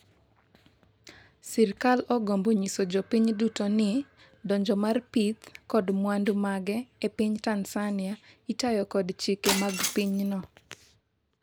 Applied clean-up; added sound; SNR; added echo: none; Shatter; 6 dB; none.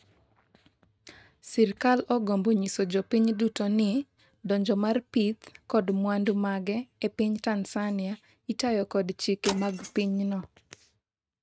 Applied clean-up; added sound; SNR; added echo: neural mask model RNNoise.